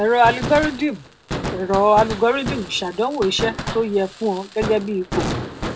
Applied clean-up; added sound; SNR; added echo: none; Fireworks; 9 dB; none.